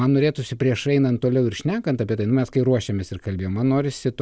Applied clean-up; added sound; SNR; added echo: none; none; none; none.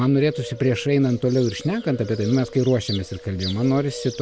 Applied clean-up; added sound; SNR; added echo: none; Bird; 14 dB; none.